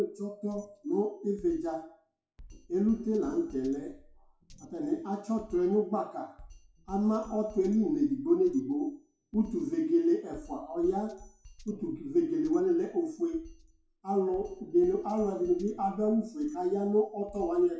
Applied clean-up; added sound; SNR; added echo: classical method WPE with log-MMSE.